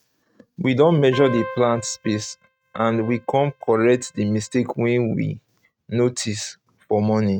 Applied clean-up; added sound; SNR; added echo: neural mask model RNNoise.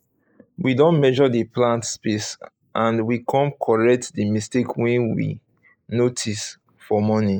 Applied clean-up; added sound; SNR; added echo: neural mask model Resemble Enhance denoiser.